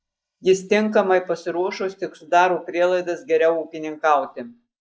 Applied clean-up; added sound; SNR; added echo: neural mask model Resemble Enhance denoiser.